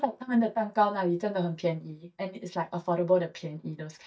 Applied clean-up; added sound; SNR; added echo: neural mask model DeepFilterNet 3.